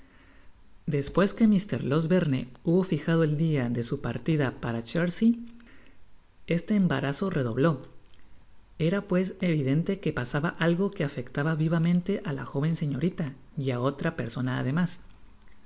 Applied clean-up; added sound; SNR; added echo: none; none; none; none.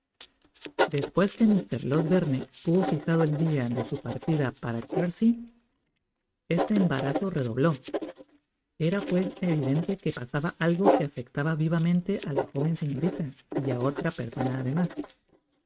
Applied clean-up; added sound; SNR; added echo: neural mask model RNNoise.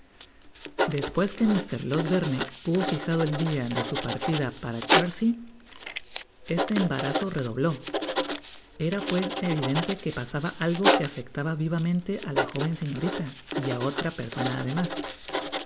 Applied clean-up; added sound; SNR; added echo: none; Writing; 3 dB; none.